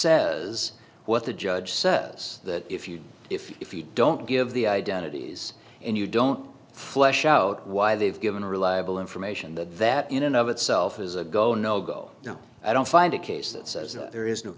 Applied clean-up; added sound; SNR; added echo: none; none; none; none.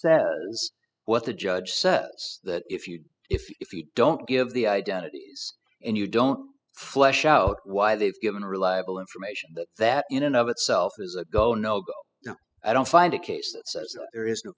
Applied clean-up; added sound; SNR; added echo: classical method spectral subtraction.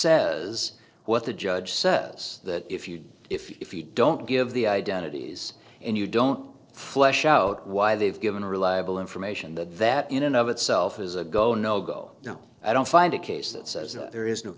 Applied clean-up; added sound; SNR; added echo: neural separator model SepFormer DNS4.